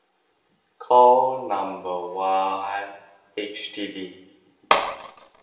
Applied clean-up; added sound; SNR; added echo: none; none; none; reverberation time 1.1 s.